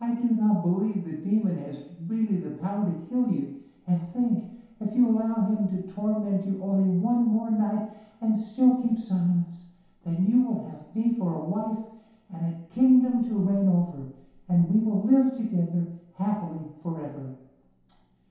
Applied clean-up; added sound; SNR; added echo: none; none; none; reverberation time 0.8 s.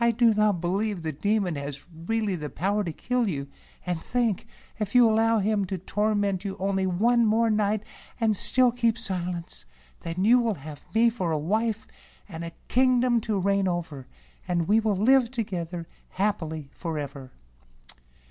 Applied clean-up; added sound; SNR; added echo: none; none; none; none.